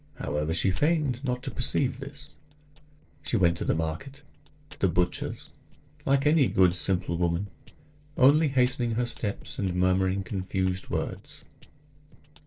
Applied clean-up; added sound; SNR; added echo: neural separator model SepFormer DNS4.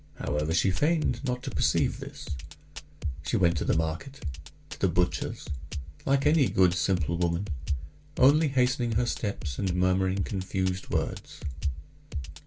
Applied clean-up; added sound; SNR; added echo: none; Drum kit; 6 dB; reverberation time 0.2 s.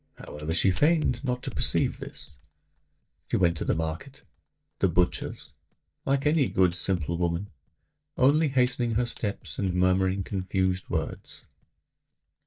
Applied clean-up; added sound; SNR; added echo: neural mask model DeepFilterNet 3.